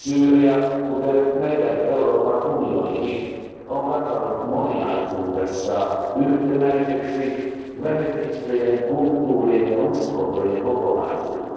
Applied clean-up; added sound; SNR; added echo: neural separator model SepFormer DNS4.